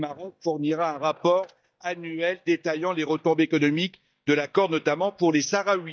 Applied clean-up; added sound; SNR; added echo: neural mask model DeepFilterNet 3.